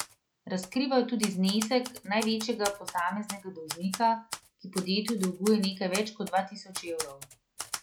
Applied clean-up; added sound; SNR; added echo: none; Typewriter; 12 dB; none.